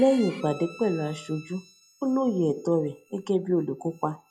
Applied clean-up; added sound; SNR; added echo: classical method log-MMSE.